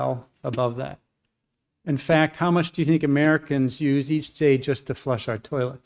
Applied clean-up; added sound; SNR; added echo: neural mask model RNNoise.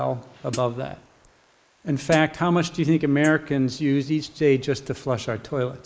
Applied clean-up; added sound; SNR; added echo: neural mask model Resemble Enhance denoiser.